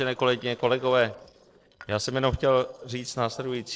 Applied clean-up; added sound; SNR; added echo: neural separator model SepFormer DNS4.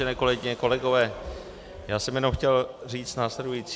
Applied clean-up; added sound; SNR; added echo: none; none; none; none.